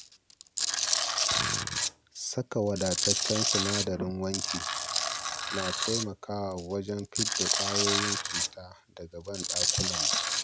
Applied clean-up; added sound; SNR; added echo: none; Tools; -4 dB; none.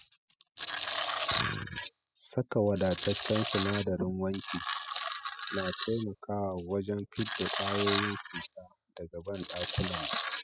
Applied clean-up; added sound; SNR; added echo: classical method spectral subtraction.